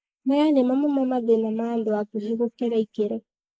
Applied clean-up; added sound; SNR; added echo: neural mask model Resemble Enhance denoiser.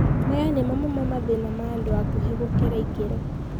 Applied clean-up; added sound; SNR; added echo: none; Thunder / Rain; -4 dB; none.